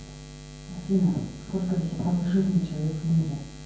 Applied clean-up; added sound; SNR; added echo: none; Buzz; 15 dB; reverberation time 0.9 s.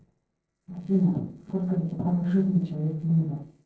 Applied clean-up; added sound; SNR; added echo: neural separator model SepFormer DNS4.